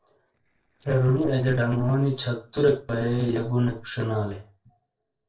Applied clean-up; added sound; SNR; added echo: neural separator model SepFormer DNS4.